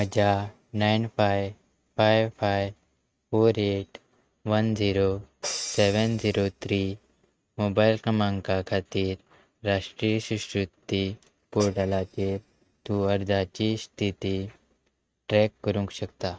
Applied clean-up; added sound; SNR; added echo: neural mask model RNNoise.